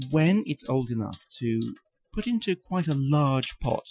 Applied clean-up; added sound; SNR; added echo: classical method Wiener filter.